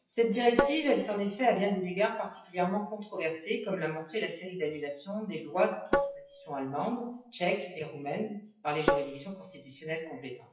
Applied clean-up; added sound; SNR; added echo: classical method WPE with log-MMSE.